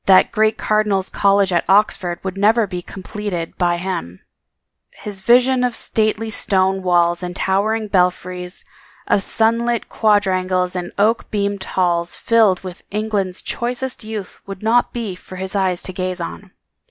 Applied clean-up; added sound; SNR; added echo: none; none; none; none.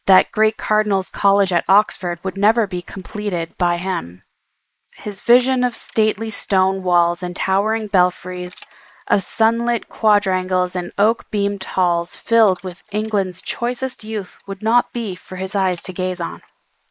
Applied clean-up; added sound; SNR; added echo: neural mask model Resemble Enhance denoiser.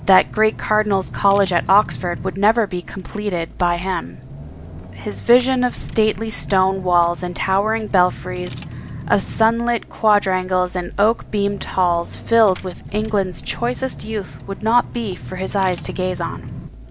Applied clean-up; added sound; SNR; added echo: none; Engine / Car; 13 dB; none.